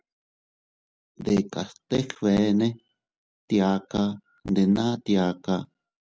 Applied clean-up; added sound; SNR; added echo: none; none; none; none.